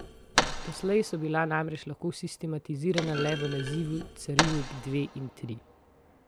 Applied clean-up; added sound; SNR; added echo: none; Thump, thud; 4 dB; none.